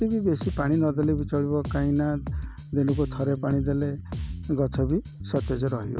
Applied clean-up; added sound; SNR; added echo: none; Bass guitar; 7 dB; none.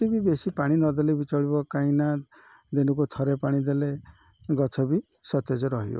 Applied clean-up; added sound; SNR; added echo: none; none; none; none.